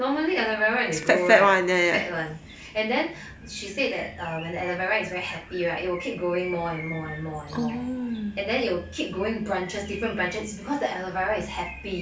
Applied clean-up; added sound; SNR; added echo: none; Bird; 18 dB; none.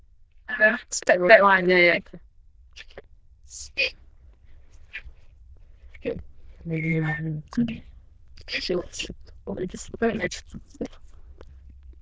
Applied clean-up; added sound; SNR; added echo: neural diffusion model UNIVERSE++.